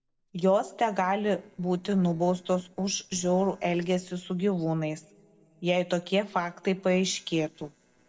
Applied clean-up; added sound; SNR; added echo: neural separator model SepFormer DNS4.